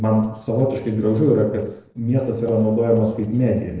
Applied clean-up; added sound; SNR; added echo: neural separator model SepFormer DNS4.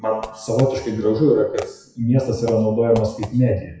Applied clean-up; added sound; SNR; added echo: classical method WPE with log-MMSE.